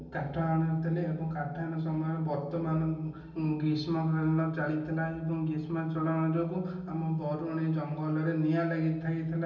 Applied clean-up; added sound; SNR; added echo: none; none; none; reverberation time 0.3 s.